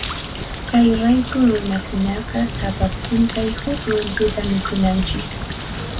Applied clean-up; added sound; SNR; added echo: none; Bird; 6 dB; reverberation time 0.2 s.